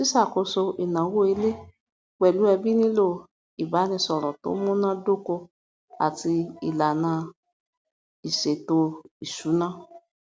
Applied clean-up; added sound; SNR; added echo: none; none; none; none.